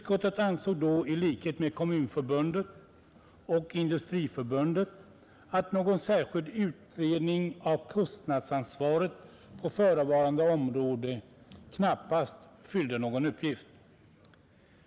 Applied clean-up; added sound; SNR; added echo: none; none; none; none.